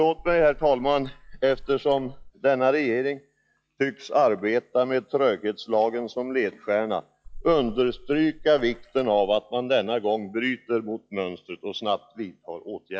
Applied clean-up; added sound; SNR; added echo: classical method log-MMSE.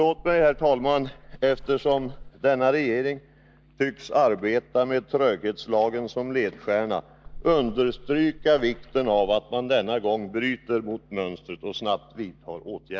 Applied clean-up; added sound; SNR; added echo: neural mask model DeepFilterNet 3.